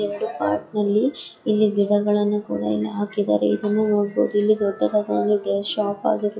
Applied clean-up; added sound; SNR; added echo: classical method log-MMSE.